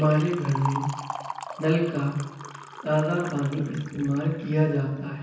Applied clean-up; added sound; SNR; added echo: none; Liquid; 12 dB; reverberation time 0.9 s.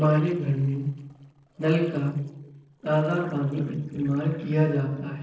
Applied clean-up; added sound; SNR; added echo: neural separator model SepFormer DNS4.